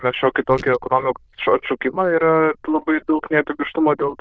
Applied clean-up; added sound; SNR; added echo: neural diffusion model UNIVERSE++.